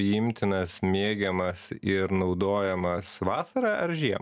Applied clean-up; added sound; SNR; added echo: none; none; none; none.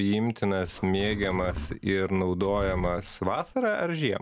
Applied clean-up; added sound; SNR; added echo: none; Livestock, farm animals, working animals; 11 dB; none.